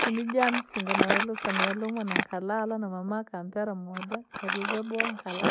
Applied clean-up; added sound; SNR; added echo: none; Crumpling, crinkling; -1 dB; none.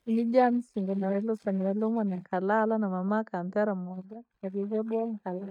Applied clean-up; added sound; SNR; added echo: neural mask model DeepFilterNet 3.